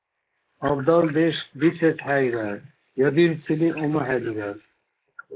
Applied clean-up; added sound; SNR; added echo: neural mask model Resemble Enhance denoiser.